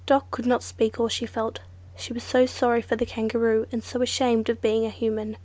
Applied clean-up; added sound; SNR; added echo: none; none; none; none.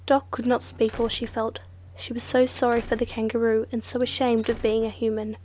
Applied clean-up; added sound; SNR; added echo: none; Slam; 19 dB; none.